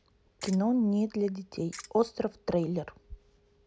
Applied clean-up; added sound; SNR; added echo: none; Ratchet, pawl; 17 dB; none.